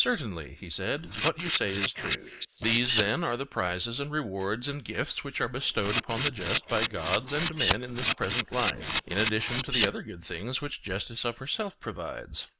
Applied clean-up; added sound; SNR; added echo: neural mask model Resemble Enhance denoiser.